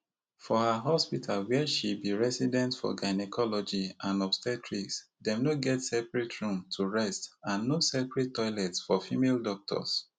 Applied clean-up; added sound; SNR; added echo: none; none; none; none.